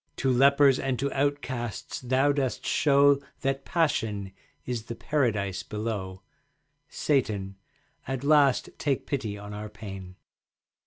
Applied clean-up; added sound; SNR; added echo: none; none; none; none.